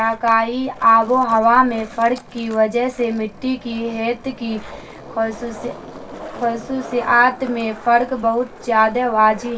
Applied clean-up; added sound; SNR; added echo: none; Skateboard; 18 dB; reverberation time 0.2 s.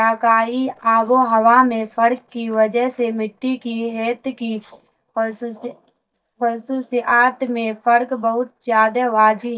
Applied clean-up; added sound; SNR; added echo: neural mask model DeepFilterNet 3.